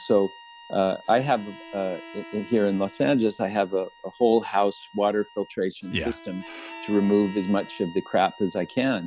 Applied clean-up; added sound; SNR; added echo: none; Bowed string instrument + Bowed string instrument; 19 dB; none.